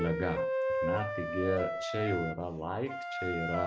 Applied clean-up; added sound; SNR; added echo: none; Wind instrument, woodwind instrument; 1 dB; none.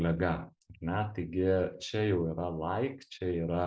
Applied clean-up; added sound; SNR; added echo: none; none; none; none.